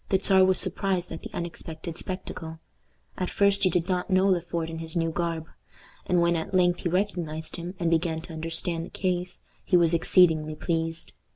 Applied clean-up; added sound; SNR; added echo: none; none; none; none.